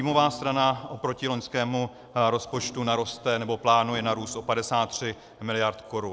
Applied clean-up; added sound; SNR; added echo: none; Thump, thud; 19 dB; none.